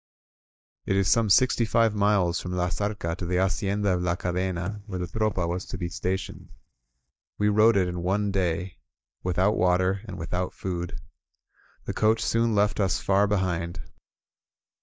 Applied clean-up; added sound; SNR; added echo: neural mask model DeepFilterNet 3.